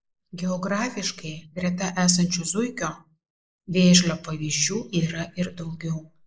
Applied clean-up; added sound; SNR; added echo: neural mask model Resemble Enhance denoiser.